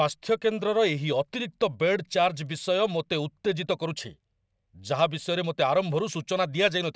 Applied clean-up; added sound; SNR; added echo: none; none; none; none.